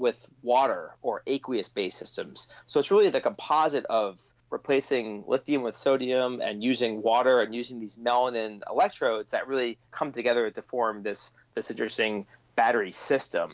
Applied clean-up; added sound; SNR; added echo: none; none; none; none.